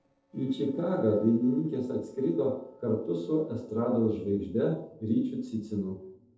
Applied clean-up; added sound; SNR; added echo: neural separator model SepFormer DNS4.